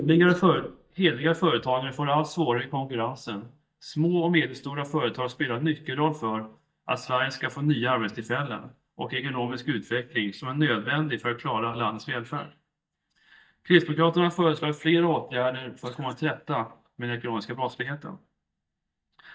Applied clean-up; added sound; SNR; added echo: neural mask model DeepFilterNet 3.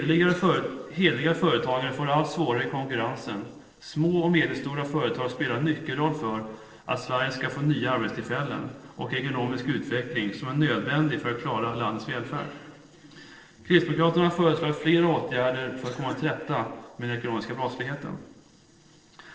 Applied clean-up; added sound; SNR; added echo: neural separator model SepFormer DNS4.